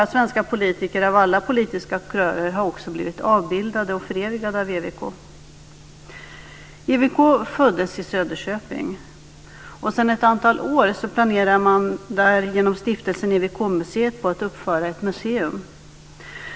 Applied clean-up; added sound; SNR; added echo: none; none; none; none.